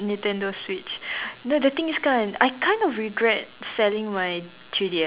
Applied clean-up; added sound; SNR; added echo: none; none; none; none.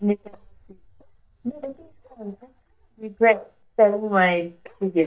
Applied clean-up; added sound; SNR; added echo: neural mask model DeepFilterNet 3.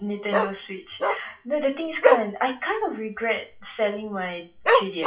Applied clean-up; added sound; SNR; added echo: classical method WPE with log-MMSE.